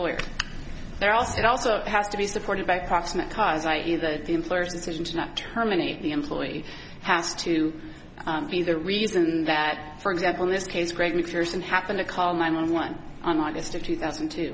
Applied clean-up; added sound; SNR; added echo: none; none; none; none.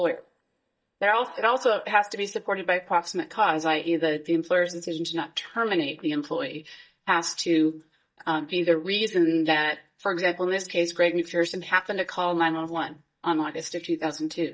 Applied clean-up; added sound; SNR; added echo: neural mask model DeepFilterNet 3.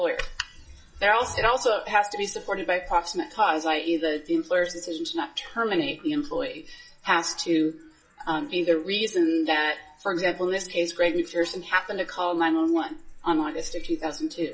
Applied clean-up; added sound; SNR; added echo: classical method WPE with log-MMSE.